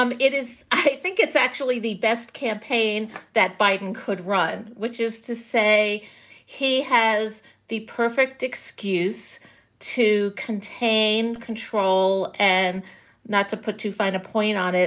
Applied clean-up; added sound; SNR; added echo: none; none; none; none.